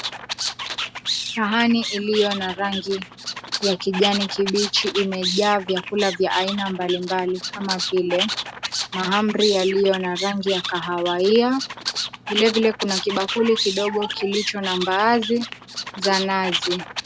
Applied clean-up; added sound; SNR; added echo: none; Animal; 6 dB; none.